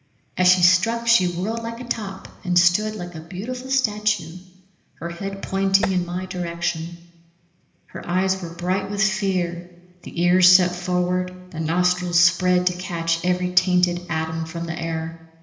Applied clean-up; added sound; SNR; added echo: none; Tap; 10 dB; reverberation time 0.8 s.